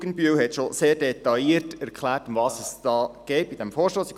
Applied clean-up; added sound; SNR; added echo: none; Burping, eructation; 20 dB; none.